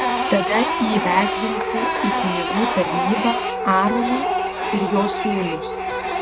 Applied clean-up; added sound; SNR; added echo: none; Printer; 0 dB; none.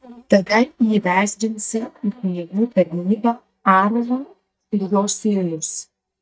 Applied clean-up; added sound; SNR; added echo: neural mask model DeepFilterNet 3.